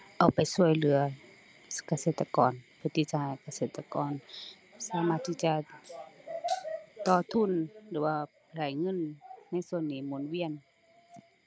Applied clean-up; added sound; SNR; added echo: none; none; none; none.